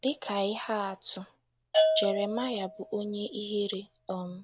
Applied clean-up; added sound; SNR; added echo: none; Bell / Percussion; 1 dB; none.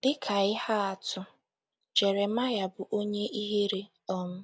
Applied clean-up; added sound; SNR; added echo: none; none; none; none.